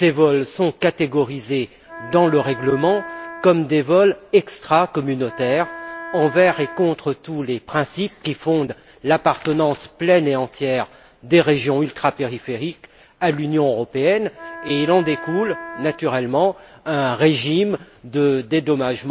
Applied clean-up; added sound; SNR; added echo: none; Wind instrument, woodwind instrument; 14 dB; none.